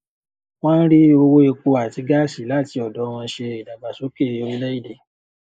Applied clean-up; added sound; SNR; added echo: neural mask model Resemble Enhance denoiser.